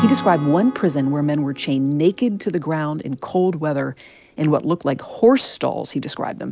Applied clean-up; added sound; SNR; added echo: none; Acoustic guitar / Strum; 15 dB; none.